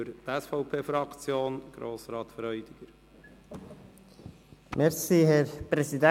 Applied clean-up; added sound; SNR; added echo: none; none; none; none.